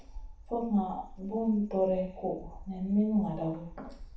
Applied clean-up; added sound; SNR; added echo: none; Wind; 15 dB; reverberation time 0.7 s.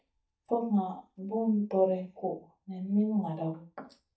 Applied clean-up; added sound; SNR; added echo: neural mask model DeepFilterNet 3.